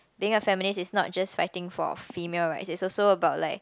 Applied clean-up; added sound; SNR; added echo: none; none; none; none.